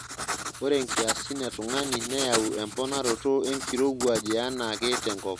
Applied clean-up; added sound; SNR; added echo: none; Writing; 3 dB; none.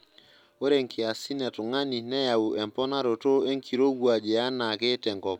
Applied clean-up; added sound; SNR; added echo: none; none; none; none.